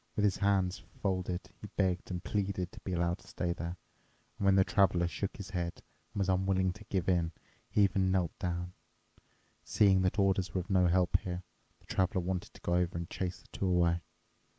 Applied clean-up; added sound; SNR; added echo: none; none; none; none.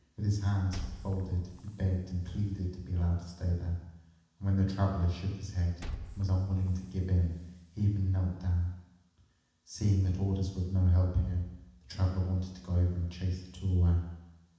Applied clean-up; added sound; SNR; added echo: none; Liquid; 16 dB; reverberation time 1.1 s.